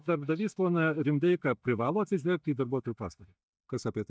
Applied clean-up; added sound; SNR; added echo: neural mask model DeepFilterNet 3.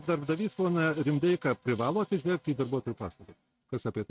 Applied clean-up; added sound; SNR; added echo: neural mask model RNNoise.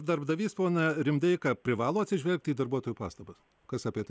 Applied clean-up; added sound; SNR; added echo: none; none; none; none.